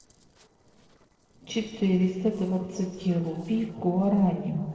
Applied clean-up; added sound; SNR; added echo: neural separator model SepFormer DNS4.